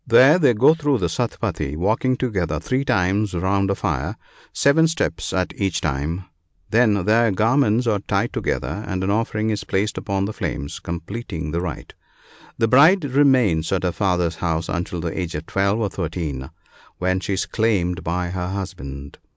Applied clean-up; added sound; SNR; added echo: none; none; none; none.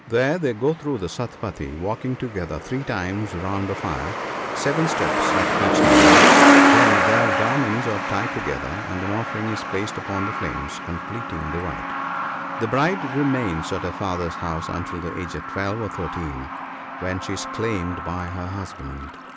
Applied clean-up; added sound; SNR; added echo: none; Truck; -4 dB; none.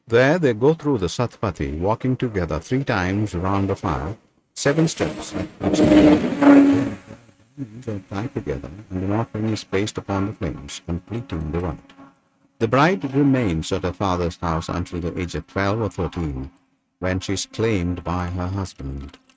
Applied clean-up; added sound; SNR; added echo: neural mask model RNNoise.